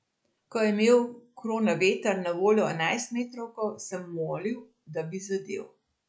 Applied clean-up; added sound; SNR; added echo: none; none; none; none.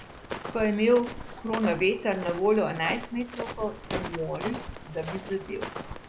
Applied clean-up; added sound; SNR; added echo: none; Walk, footsteps; 9 dB; none.